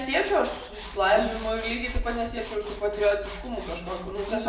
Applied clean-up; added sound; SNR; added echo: none; Tools; 16 dB; reverberation time 0.6 s.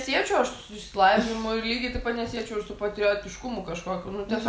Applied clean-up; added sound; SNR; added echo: none; none; none; none.